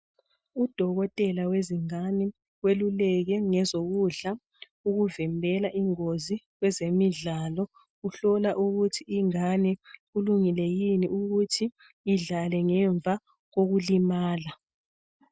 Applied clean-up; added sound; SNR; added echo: none; none; none; none.